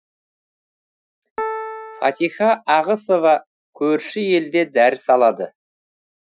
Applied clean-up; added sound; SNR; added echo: classical method Wiener filter.